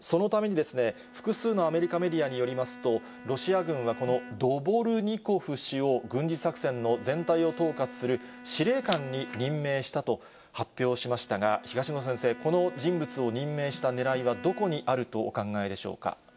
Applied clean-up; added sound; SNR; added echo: none; Bowed string instrument; 18 dB; none.